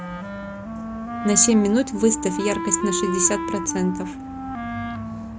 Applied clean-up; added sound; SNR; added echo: none; Wind instrument, woodwind instrument; 6 dB; none.